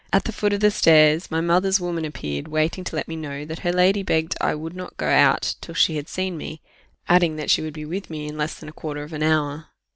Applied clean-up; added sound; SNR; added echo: none; none; none; none.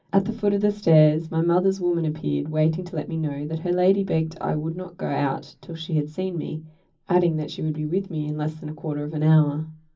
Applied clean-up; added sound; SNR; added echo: none; none; none; reverberation time 0.4 s.